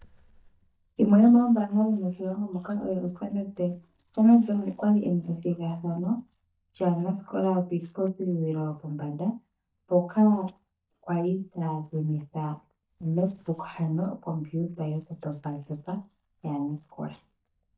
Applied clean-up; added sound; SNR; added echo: neural mask model DeepFilterNet 3.